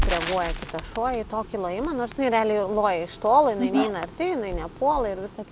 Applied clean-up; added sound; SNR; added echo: none; Crackle; 9 dB; none.